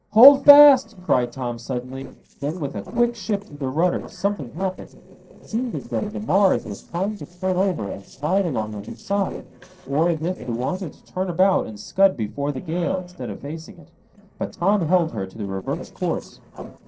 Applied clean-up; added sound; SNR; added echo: neural separator model SepFormer DNS4.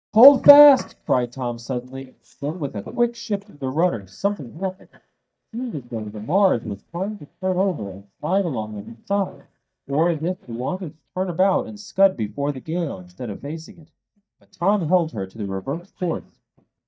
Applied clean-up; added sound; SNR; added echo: neural mask model DeepFilterNet 3.